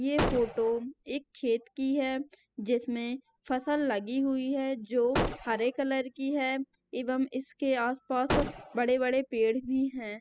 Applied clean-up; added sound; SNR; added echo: classical method spectral subtraction.